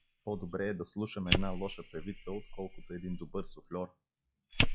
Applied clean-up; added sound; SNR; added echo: classical method log-MMSE.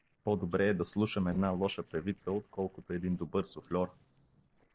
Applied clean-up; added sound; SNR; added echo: neural separator model SepFormer DNS4.